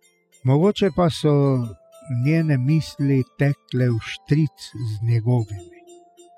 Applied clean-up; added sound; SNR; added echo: classical method spectral subtraction.